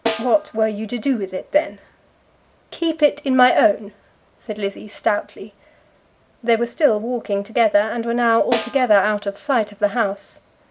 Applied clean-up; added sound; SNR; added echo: none; Snare drum; 9 dB; none.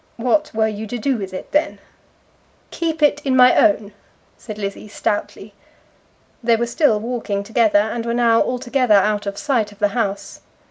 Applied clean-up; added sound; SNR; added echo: none; none; none; none.